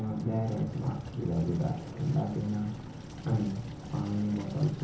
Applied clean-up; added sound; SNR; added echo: none; Engine; 18 dB; reverberation time 0.7 s.